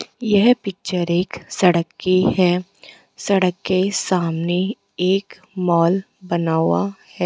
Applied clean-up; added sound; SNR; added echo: none; none; none; none.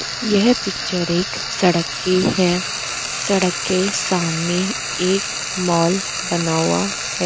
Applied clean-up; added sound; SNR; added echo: none; Frying (food); 5 dB; none.